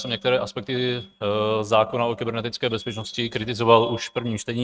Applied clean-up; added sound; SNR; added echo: neural mask model RNNoise.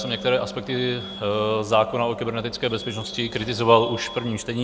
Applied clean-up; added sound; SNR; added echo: none; Bass guitar + Alarm; 15 dB; none.